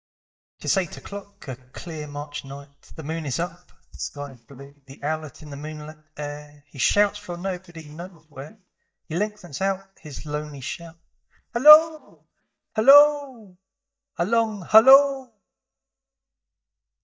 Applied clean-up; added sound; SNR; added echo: neural mask model DeepFilterNet 3.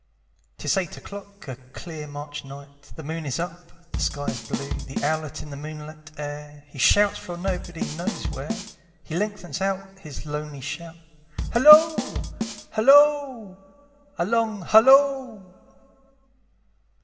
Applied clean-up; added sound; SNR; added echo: none; Bass drum / Snare drum / Drum kit; 5 dB; reverberation time 1.6 s.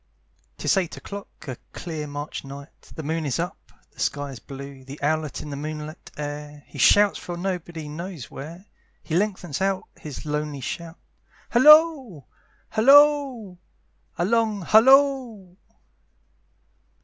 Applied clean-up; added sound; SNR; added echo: none; none; none; none.